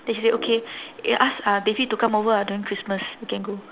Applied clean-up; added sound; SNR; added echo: none; Brass instrument; 18 dB; none.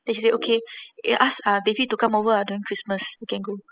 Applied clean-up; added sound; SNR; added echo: classical method spectral subtraction.